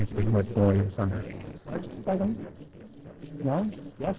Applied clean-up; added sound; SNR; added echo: neural separator model SepFormer DNS4.